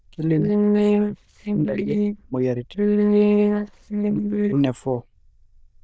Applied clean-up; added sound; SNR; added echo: neural diffusion model UNIVERSE++.